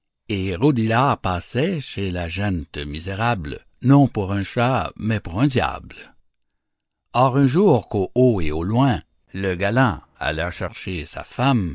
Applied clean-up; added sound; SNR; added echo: none; none; none; none.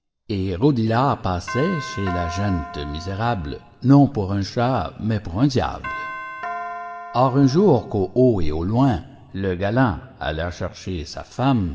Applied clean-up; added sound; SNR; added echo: none; Doorbell; 12 dB; reverberation time 1.4 s.